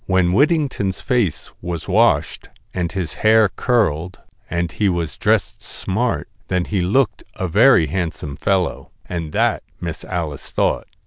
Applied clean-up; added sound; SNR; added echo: none; none; none; none.